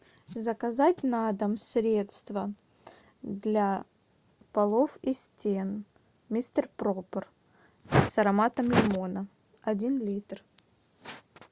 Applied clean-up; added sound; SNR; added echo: none; none; none; none.